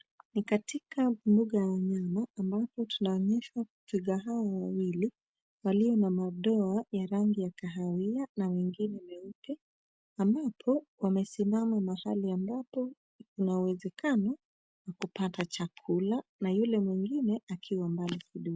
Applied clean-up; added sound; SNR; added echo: none; none; none; none.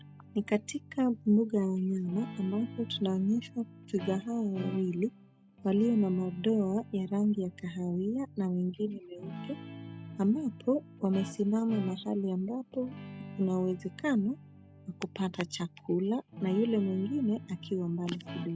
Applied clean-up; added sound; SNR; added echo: none; Guitar; 14 dB; none.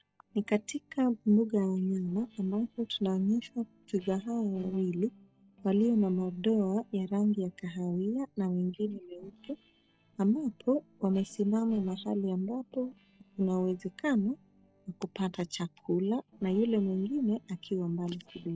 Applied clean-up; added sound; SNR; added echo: neural separator model SepFormer DNS4.